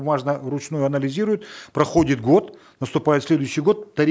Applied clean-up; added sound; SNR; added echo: none; none; none; none.